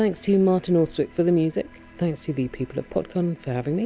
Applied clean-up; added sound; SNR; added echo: none; none; none; none.